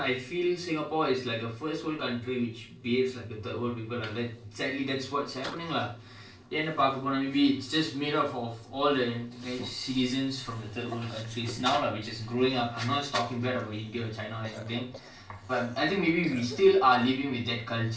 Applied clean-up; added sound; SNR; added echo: neural separator model SepFormer DNS4.